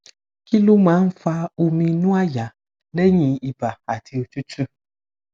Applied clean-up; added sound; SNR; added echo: none; none; none; none.